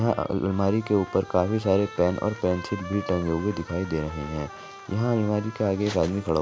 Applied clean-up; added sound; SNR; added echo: none; Trumpet; 16 dB; none.